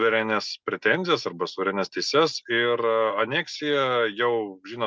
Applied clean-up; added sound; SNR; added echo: none; none; none; none.